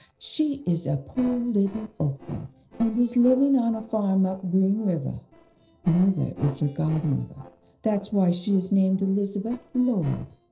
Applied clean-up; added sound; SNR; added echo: neural separator model SepFormer DNS4.